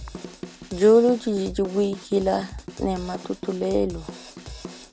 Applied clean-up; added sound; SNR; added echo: none; Drum kit; 14 dB; none.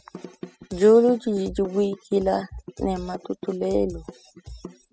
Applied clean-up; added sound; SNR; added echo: classical method spectral subtraction.